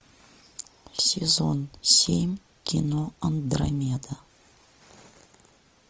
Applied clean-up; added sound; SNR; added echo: none; none; none; none.